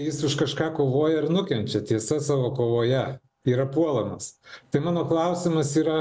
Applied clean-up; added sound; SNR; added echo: none; none; none; none.